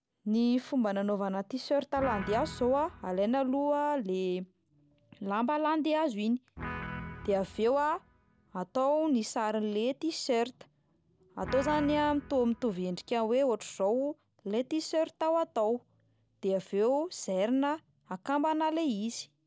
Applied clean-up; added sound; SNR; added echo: none; Guitar; 13 dB; none.